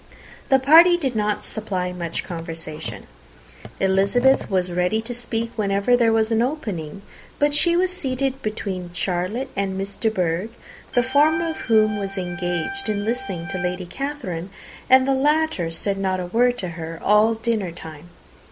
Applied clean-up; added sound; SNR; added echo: none; Organ; 10 dB; none.